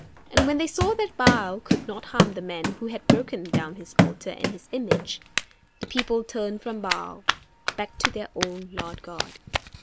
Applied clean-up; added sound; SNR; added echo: none; Run; -3 dB; none.